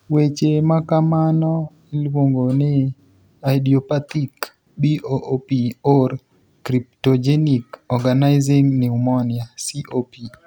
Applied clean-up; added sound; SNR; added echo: none; none; none; none.